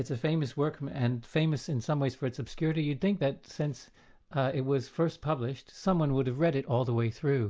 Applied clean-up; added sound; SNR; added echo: none; none; none; none.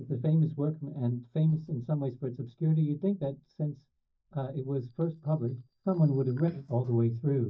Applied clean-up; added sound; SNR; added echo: neural mask model DeepFilterNet 3.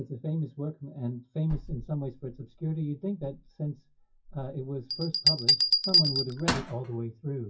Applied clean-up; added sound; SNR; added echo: classical method WPE with log-MMSE.